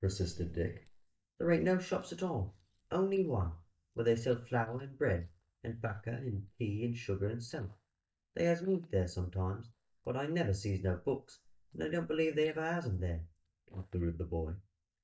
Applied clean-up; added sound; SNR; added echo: neural mask model DeepFilterNet 3.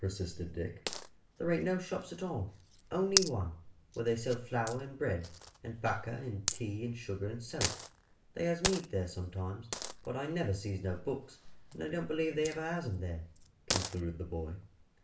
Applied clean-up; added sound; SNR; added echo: none; Coin (dropping); 6 dB; reverberation time 0.4 s.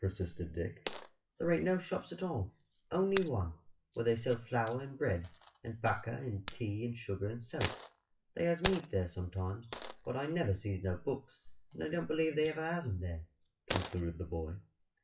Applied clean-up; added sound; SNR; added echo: classical method WPE with log-MMSE.